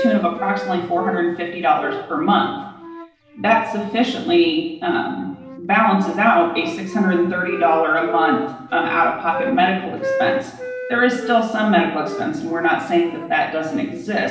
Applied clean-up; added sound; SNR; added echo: none; Wind instrument, woodwind instrument; 11 dB; reverberation time 0.9 s.